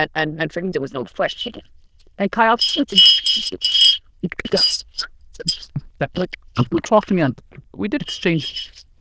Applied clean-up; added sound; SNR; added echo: neural diffusion model UNIVERSE++.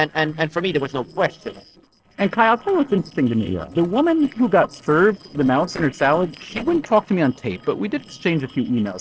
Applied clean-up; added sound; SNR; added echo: neural separator model SepFormer DNS4.